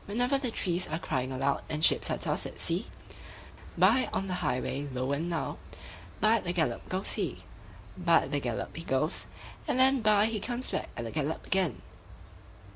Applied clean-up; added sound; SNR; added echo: none; none; none; none.